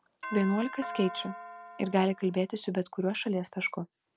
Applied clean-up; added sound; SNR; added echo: none; Doorbell; 11 dB; none.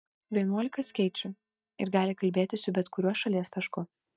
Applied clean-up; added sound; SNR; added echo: neural mask model DeepFilterNet 3.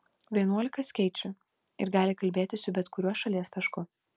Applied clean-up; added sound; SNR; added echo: none; none; none; none.